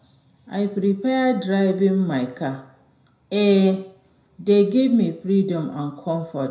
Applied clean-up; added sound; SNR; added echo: none; none; none; reverberation time 0.4 s.